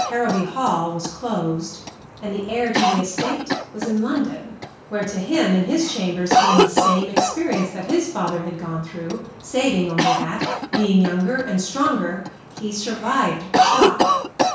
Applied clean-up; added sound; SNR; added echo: none; Cough; 1 dB; reverberation time 0.6 s.